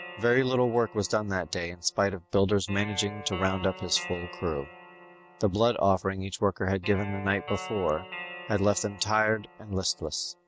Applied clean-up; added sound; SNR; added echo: none; Guitar; 15 dB; none.